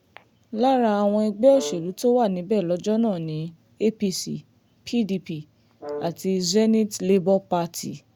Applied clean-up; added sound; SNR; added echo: none; Brass instrument; 16 dB; none.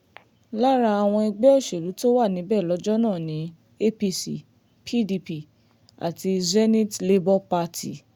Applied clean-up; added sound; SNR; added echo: none; none; none; none.